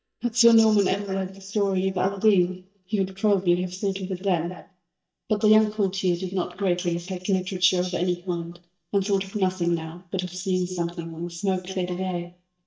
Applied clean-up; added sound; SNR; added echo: neural mask model DeepFilterNet 3.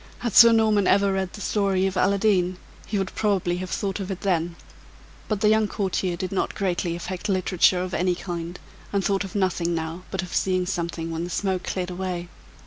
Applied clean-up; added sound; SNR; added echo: none; none; none; none.